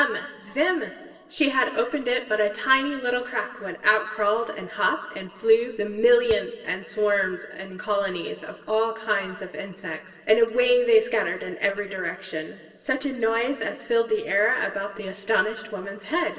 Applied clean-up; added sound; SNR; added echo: none; Rattle (instrument); 12 dB; reverberation time 2.7 s.